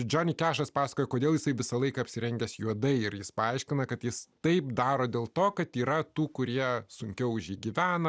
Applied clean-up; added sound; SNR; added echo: none; none; none; none.